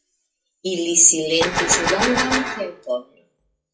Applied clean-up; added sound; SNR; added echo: classical method WPE with log-MMSE.